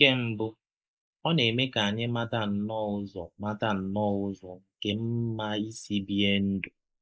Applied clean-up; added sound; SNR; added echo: neural mask model Resemble Enhance denoiser.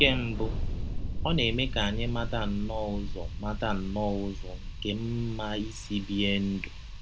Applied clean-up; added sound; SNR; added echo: none; Thunder; 2 dB; none.